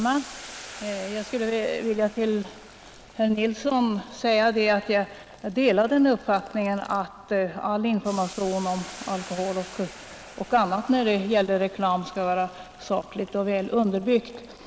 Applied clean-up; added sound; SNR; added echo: none; Boiling; 20 dB; none.